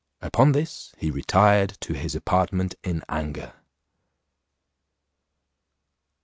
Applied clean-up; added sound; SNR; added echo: none; none; none; none.